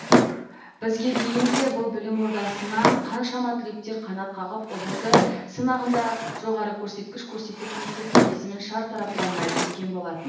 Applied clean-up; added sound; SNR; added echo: none; Drawer open or close; -1 dB; reverberation time 0.9 s.